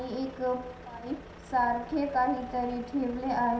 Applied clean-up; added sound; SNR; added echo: none; Truck; 16 dB; reverberation time 0.7 s.